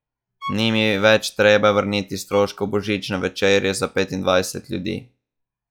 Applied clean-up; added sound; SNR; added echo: classical method log-MMSE.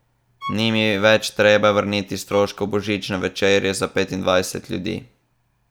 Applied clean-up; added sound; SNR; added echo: none; Bowed string instrument; 18 dB; none.